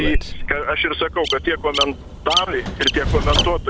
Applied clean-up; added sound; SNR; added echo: none; Train + Bird vocalization, bird call, bird song; 0 dB; none.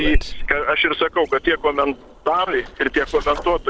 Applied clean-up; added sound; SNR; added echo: neural separator model SepFormer DNS4.